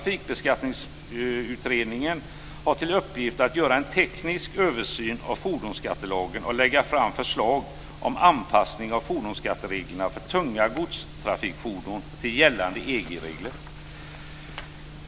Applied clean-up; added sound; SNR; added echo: none; none; none; none.